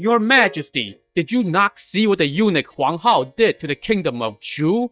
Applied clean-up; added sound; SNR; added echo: neural mask model DeepFilterNet 3.